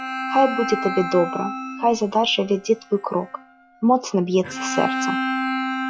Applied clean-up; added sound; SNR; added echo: classical method log-MMSE.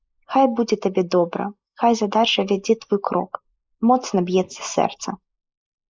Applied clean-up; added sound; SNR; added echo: neural mask model Resemble Enhance denoiser.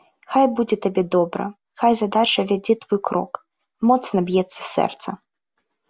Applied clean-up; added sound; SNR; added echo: none; none; none; none.